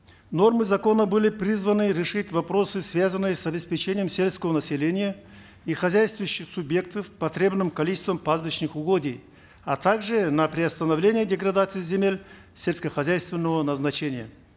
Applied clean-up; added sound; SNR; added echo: none; none; none; none.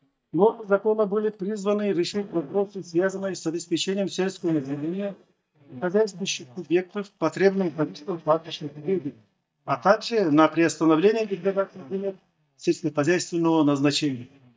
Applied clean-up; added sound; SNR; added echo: neural mask model DeepFilterNet 3.